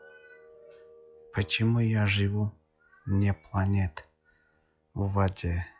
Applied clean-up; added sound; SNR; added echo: classical method log-MMSE.